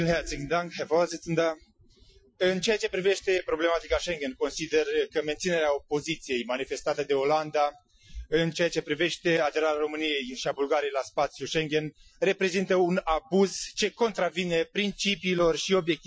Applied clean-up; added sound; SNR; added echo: classical method Wiener filter.